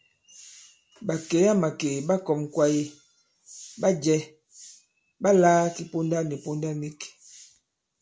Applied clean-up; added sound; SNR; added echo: none; none; none; none.